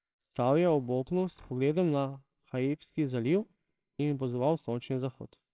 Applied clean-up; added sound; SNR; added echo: neural separator model SepFormer WHAMR!.